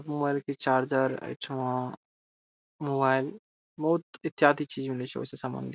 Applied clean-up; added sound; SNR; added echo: none; none; none; none.